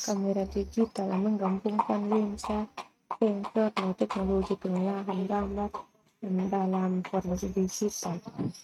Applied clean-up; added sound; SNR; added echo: neural mask model RNNoise.